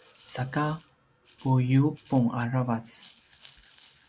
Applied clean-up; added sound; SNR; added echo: none; Rattle (instrument); 13 dB; none.